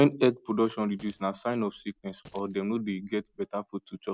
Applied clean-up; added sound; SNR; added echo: none; Keys jangling; 17 dB; none.